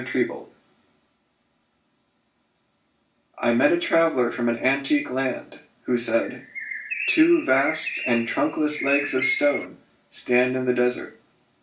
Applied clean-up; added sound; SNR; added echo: none; Bird; 6 dB; reverberation time 0.3 s.